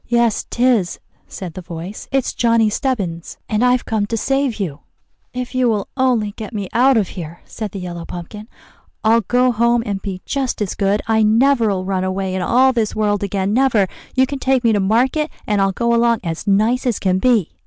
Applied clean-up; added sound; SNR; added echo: none; none; none; none.